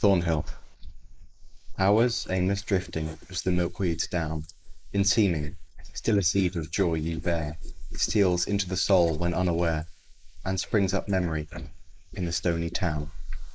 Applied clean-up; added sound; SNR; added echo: neural mask model Resemble Enhance denoiser.